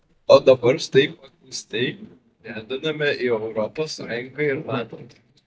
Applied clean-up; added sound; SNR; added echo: neural mask model DeepFilterNet 3.